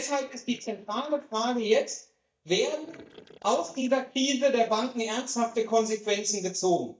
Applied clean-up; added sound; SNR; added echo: neural mask model DeepFilterNet 3.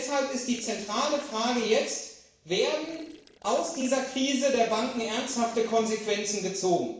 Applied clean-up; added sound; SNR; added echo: neural separator model SepFormer DNS4.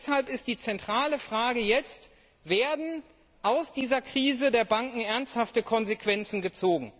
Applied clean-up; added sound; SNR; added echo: none; none; none; none.